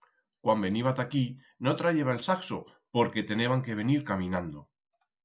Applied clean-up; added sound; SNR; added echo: none; none; none; none.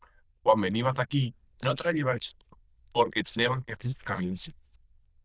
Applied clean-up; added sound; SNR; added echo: neural diffusion model UNIVERSE++.